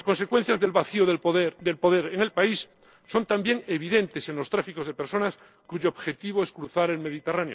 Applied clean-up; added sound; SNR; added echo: neural separator model SepFormer DNS4.